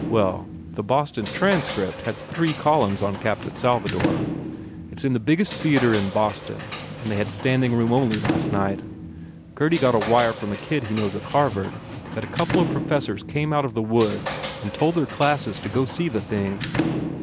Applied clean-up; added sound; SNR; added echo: none; Sliding door / Slam; 7 dB; none.